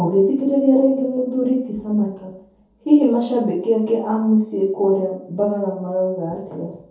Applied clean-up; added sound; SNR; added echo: none; none; none; reverberation time 0.6 s.